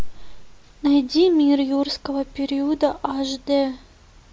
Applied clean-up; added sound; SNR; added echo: none; none; none; none.